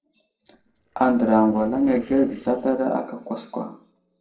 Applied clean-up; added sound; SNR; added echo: neural separator model SepFormer DNS4.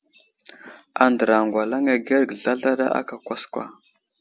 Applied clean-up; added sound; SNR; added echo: none; none; none; none.